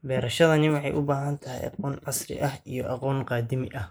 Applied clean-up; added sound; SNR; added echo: neural mask model Resemble Enhance denoiser.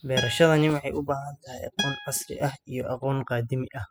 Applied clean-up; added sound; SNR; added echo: classical method spectral subtraction.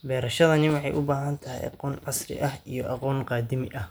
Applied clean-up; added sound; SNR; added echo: none; none; none; none.